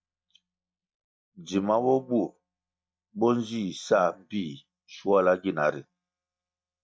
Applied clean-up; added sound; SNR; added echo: neural mask model DeepFilterNet 3.